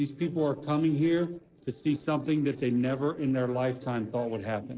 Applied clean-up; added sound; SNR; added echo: neural separator model SepFormer DNS4.